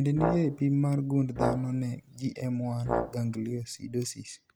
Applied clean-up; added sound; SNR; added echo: none; Brass instrument; 5 dB; none.